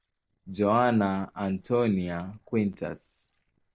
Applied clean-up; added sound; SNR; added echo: neural separator model SepFormer DNS4.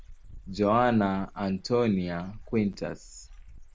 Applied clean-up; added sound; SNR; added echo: none; Bird / Dog; 18 dB; none.